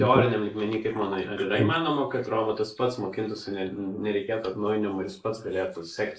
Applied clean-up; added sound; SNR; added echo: neural mask model Resemble Enhance denoiser.